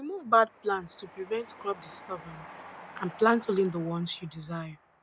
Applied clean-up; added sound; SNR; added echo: none; Train; 19 dB; none.